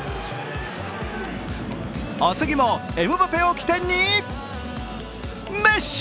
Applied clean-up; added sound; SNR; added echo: none; none; none; none.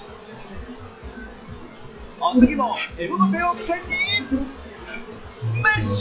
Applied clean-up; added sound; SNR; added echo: classical method log-MMSE.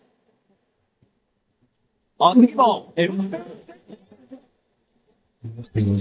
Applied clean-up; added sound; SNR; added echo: neural mask model DeepFilterNet 3.